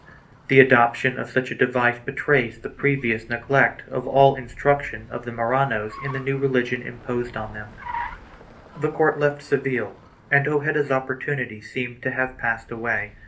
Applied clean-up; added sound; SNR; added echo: none; Car; 20 dB; reverberation time 0.3 s.